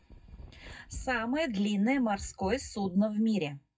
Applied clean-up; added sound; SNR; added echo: classical method WPE with log-MMSE.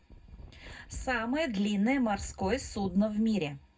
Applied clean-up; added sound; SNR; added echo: none; Wind; 19 dB; reverberation time 0.3 s.